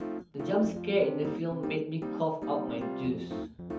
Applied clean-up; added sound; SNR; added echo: none; Piano; 5 dB; reverberation time 0.7 s.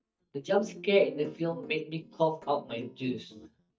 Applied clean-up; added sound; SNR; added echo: neural mask model DeepFilterNet 3.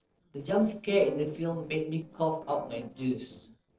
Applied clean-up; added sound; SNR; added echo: neural separator model SepFormer DNS4.